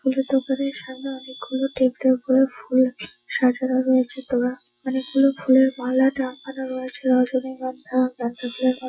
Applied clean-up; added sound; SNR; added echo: classical method Wiener filter.